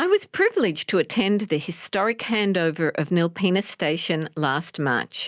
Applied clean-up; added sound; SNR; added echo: none; none; none; none.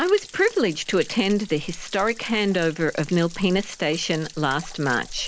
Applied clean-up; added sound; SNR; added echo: none; Stream / Trickle, dribble / Splash, splatter; 16 dB; none.